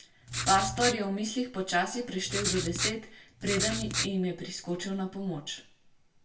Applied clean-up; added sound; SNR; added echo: none; Writing; 1 dB; reverberation time 0.2 s.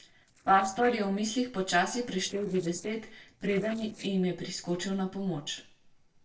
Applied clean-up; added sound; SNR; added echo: neural separator model SepFormer DNS4.